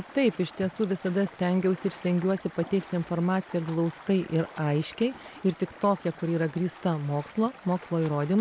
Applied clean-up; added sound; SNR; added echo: none; Stream; 19 dB; none.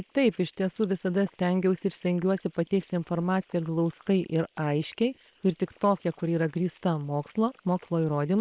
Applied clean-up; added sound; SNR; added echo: neural separator model SepFormer WHAM!.